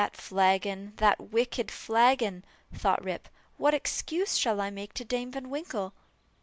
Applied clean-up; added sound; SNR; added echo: none; none; none; none.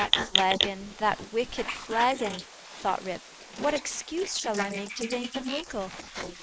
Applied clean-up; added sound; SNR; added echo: neural mask model Resemble Enhance denoiser.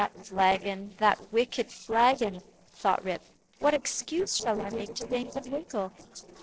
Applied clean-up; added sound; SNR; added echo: neural separator model SepFormer DNS4.